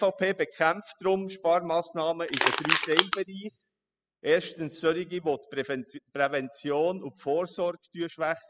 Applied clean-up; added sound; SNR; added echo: classical method spectral subtraction.